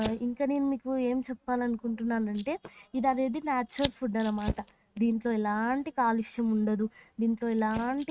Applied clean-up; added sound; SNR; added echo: neural mask model RNNoise.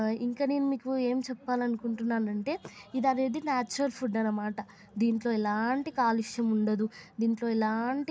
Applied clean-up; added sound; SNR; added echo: none; none; none; none.